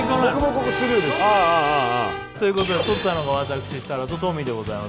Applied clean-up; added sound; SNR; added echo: none; Acoustic guitar; 14 dB; none.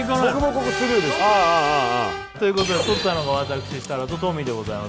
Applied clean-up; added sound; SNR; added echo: none; none; none; none.